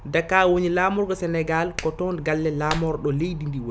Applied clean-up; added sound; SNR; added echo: none; Clapping; 14 dB; none.